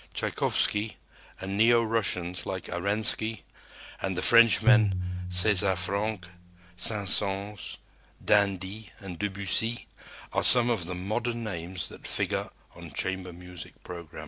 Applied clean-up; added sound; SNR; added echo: none; Tabla; -1 dB; none.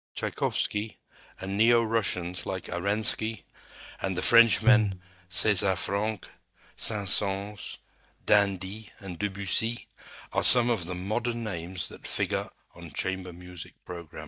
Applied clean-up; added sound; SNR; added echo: neural mask model DeepFilterNet 3.